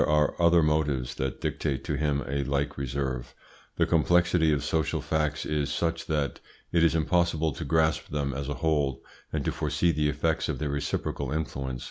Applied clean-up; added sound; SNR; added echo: none; none; none; none.